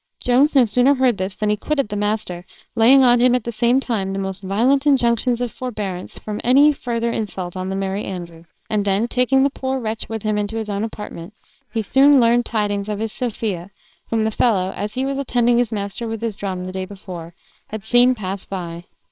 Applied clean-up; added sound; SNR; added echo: neural separator model SepFormer WHAMR!.